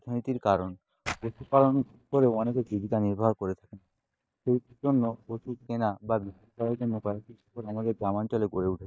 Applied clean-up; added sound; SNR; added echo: neural mask model DeepFilterNet 3.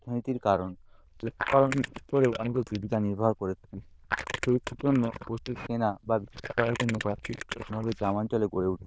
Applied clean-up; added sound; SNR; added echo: neural diffusion model UNIVERSE++.